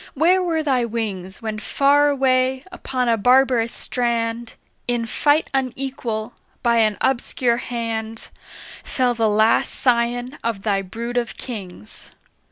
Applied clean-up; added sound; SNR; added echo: none; none; none; none.